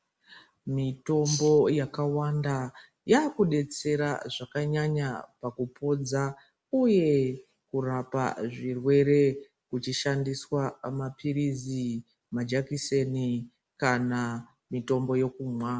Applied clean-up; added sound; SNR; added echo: none; Tambourine; 6 dB; none.